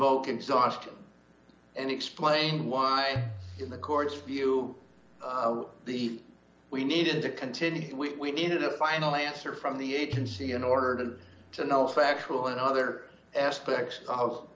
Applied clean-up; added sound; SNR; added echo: none; Tabla; 11 dB; none.